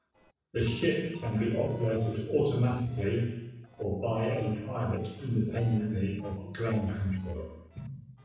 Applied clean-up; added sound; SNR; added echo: neural separator model SepFormer DNS4.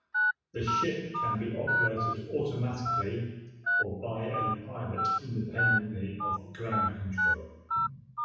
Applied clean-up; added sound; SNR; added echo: none; Telephone; -2 dB; reverberation time 1.1 s.